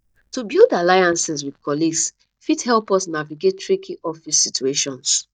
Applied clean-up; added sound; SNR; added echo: neural mask model DeepFilterNet 3.